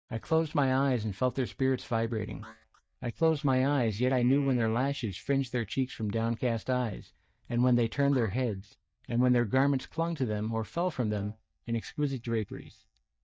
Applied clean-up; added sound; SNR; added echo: neural mask model DeepFilterNet 3.